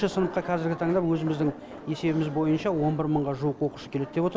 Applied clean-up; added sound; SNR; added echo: none; none; none; none.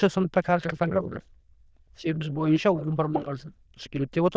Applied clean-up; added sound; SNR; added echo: neural diffusion model UNIVERSE++.